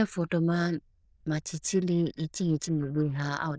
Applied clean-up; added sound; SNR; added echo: neural diffusion model UNIVERSE++.